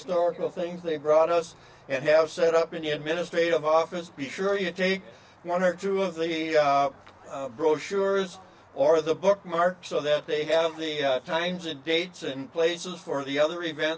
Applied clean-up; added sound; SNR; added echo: none; none; none; none.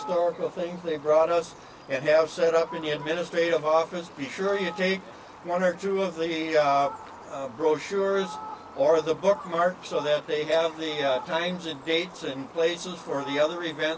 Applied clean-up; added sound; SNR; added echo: none; Fowl; 16 dB; none.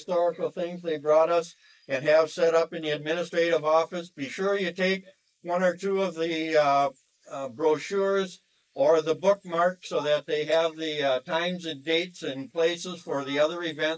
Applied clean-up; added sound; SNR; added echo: neural mask model Resemble Enhance denoiser.